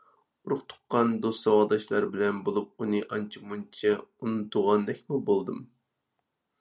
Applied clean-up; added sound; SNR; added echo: none; none; none; none.